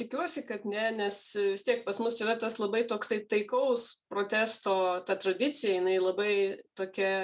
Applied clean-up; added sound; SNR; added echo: none; none; none; none.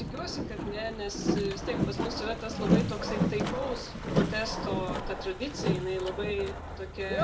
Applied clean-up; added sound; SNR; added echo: none; Boat, Water vehicle; -4 dB; reverberation time 0.3 s.